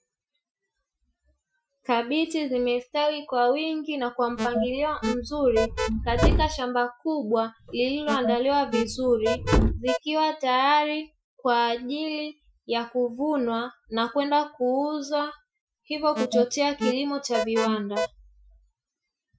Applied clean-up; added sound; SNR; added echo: classical method Wiener filter.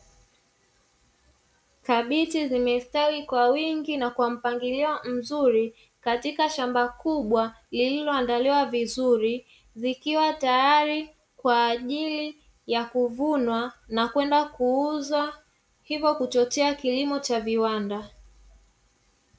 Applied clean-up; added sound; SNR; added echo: none; none; none; none.